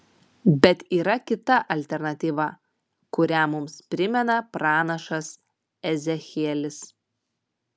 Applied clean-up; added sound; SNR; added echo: none; none; none; none.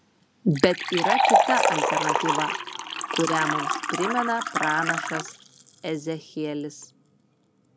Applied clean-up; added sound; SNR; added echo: none; Liquid; -2 dB; none.